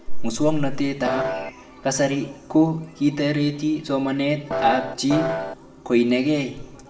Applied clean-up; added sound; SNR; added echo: none; Piano; 3 dB; reverberation time 0.7 s.